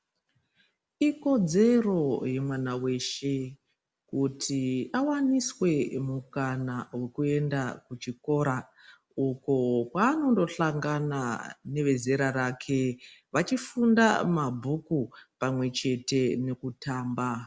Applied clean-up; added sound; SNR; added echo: none; none; none; none.